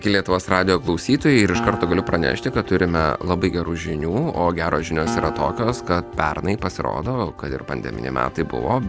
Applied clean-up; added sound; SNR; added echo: none; Acoustic guitar; 12 dB; none.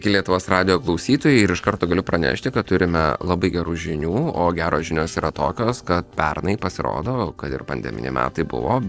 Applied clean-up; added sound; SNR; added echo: neural separator model SepFormer DNS4.